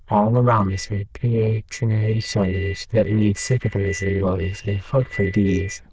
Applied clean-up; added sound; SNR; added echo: neural diffusion model UNIVERSE++.